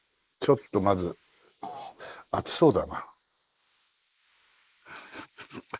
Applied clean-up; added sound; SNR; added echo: neural mask model Resemble Enhance denoiser.